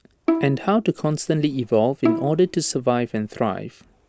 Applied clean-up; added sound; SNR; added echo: none; Bowed string instrument; 7 dB; none.